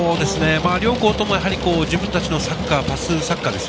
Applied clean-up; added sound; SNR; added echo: none; Brass instrument; 12 dB; none.